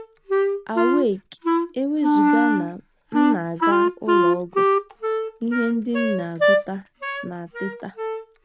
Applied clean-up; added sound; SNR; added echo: none; Wind instrument, woodwind instrument; -5 dB; none.